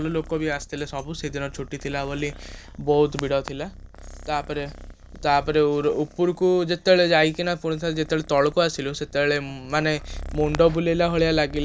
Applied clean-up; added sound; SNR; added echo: none; Purr; 16 dB; none.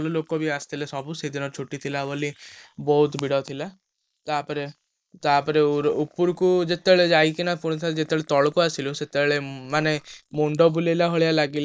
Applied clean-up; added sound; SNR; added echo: neural mask model Resemble Enhance denoiser.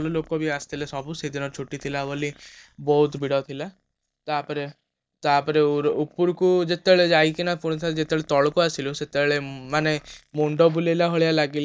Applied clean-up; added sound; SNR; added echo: neural mask model DeepFilterNet 3.